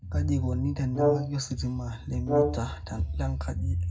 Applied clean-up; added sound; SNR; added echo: none; Brass instrument; 1 dB; reverberation time 0.3 s.